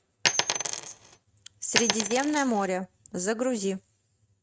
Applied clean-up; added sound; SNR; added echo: neural mask model RNNoise.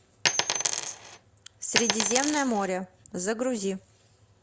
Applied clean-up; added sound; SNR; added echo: none; Coin (dropping); -2 dB; none.